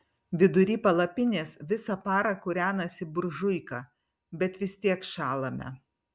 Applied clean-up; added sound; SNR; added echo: none; none; none; none.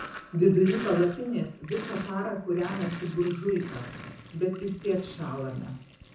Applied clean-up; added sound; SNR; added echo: none; Sink (filling or washing); 14 dB; reverberation time 0.5 s.